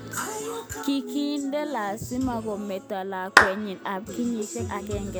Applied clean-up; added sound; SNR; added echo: none; Clapping; -5 dB; none.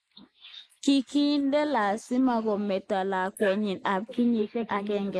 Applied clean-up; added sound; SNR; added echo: neural mask model Resemble Enhance denoiser.